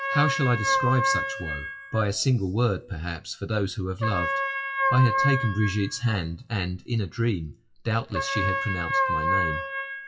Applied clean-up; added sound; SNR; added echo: classical method WPE with log-MMSE.